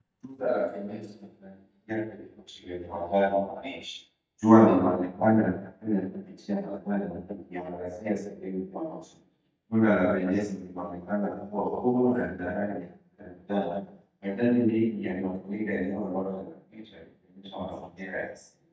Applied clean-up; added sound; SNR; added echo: neural mask model DeepFilterNet 3.